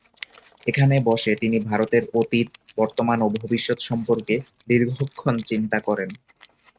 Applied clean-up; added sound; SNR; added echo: neural mask model RNNoise.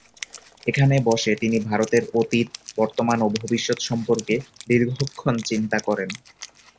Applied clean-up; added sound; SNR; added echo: none; Wind instrument, woodwind instrument; 19 dB; none.